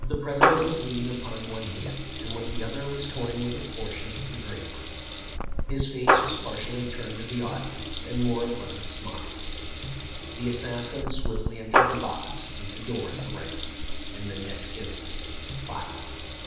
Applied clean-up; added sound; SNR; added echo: none; Water tap, faucet / Liquid; -4 dB; reverberation time 1.1 s.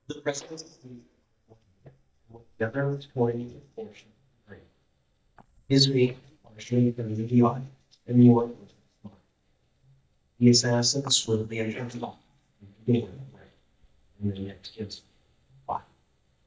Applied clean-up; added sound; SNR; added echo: neural mask model DeepFilterNet 3.